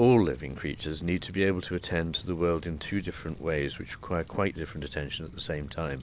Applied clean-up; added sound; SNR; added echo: none; Fire; 18 dB; none.